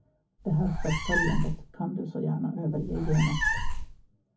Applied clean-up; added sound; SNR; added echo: none; Meow; 0 dB; reverberation time 0.3 s.